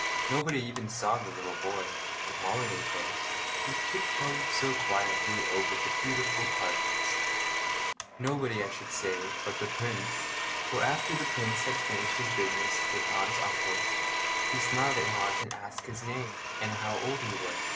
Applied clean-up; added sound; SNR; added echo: none; Domestic sounds, home sounds; -3 dB; none.